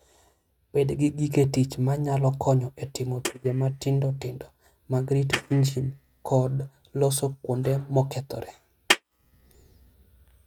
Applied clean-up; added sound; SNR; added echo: neural mask model RNNoise.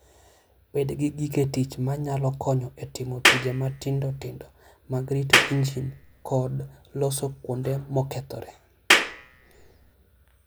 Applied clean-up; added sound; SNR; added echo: none; Clapping; -4 dB; none.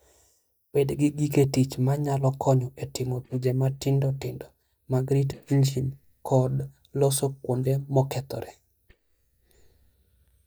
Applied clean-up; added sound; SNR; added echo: neural mask model DeepFilterNet 3.